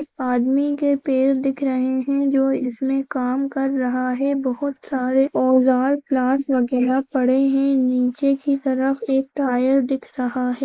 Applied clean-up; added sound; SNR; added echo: neural mask model Resemble Enhance denoiser.